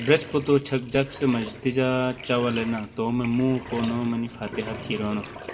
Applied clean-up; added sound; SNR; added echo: none; Bathtub (filling or washing); 15 dB; reverberation time 0.7 s.